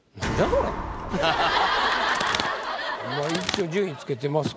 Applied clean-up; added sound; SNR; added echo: none; Bird; 7 dB; none.